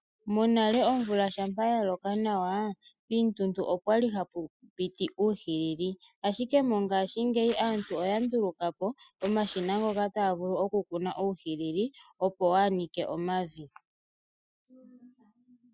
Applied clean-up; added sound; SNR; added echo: classical method spectral subtraction.